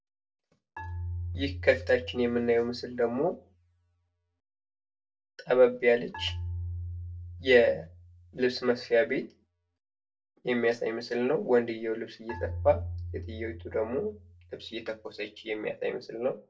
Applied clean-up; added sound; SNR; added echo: none; Marimba, xylophone; 11 dB; reverberation time 0.2 s.